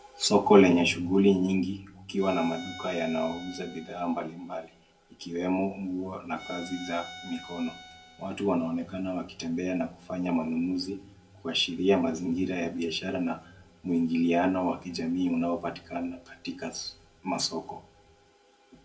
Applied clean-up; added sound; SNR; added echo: none; Bowed string instrument; 18 dB; reverberation time 0.2 s.